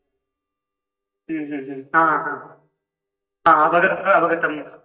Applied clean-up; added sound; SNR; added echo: neural mask model DeepFilterNet 3.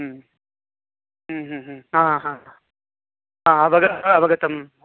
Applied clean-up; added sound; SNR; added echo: none; none; none; none.